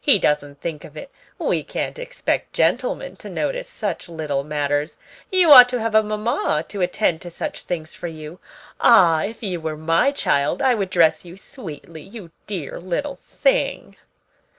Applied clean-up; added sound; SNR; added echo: none; none; none; none.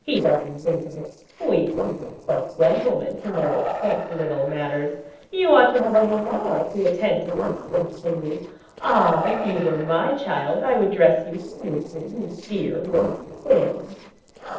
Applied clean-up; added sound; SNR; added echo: neural separator model SepFormer DNS4.